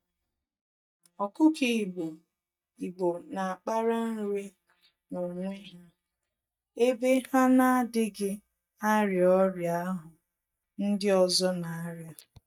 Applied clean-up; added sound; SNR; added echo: neural mask model DeepFilterNet 3.